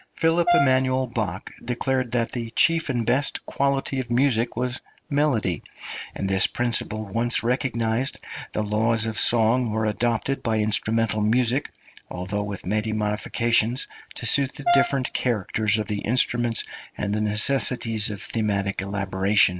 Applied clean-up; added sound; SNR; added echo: none; Brass instrument; 1 dB; none.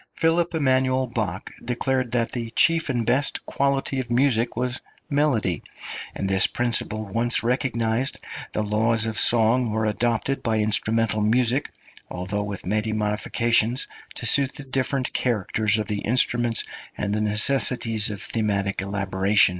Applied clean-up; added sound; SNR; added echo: neural mask model Resemble Enhance denoiser.